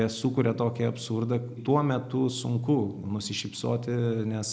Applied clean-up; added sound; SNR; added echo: none; none; none; none.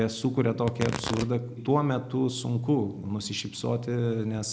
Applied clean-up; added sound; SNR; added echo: none; Tearing; 14 dB; none.